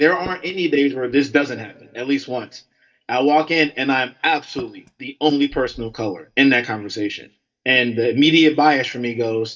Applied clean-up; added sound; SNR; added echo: neural mask model DeepFilterNet 3.